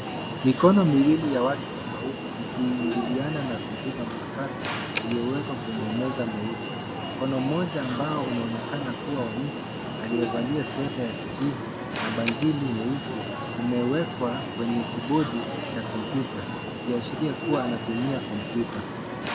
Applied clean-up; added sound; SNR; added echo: none; Alarm; 4 dB; none.